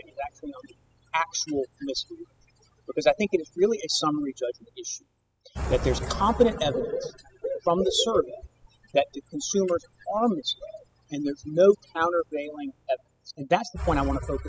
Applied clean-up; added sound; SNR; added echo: classical method spectral subtraction.